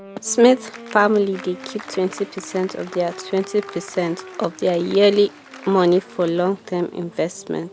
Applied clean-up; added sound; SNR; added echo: none; Wind instrument, woodwind instrument + Applause; 18 dB; none.